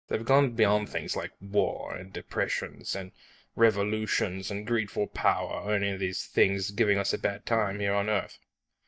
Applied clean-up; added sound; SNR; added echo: neural mask model DeepFilterNet 3.